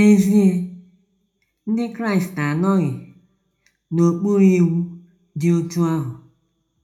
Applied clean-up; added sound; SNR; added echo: none; none; none; reverberation time 0.3 s.